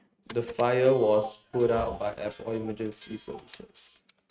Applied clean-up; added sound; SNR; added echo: neural mask model RNNoise.